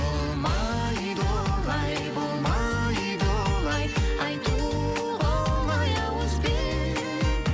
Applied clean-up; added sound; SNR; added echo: none; none; none; none.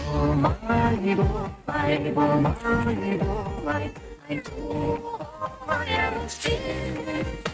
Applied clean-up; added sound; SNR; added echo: neural mask model RNNoise.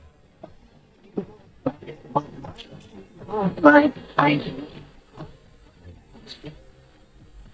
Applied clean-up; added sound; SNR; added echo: neural mask model DeepFilterNet 3.